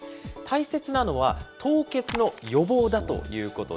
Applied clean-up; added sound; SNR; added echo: none; Splash, splatter; 4 dB; none.